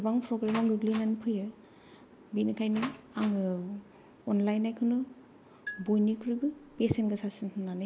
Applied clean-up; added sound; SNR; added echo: none; Door + Marimba, xylophone; 16 dB; none.